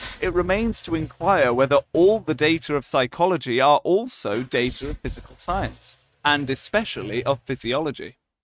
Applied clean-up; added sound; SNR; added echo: neural mask model RNNoise.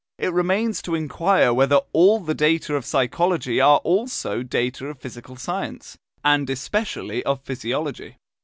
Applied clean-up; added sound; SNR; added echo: none; none; none; none.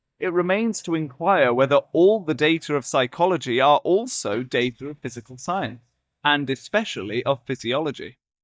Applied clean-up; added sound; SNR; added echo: neural mask model DeepFilterNet 3.